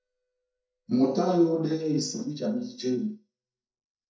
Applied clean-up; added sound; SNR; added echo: neural mask model DeepFilterNet 3.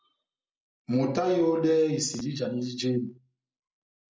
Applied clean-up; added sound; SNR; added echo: none; none; none; none.